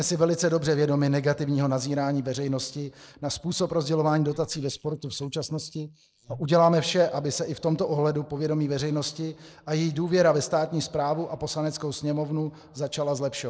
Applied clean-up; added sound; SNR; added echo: neural mask model Resemble Enhance denoiser.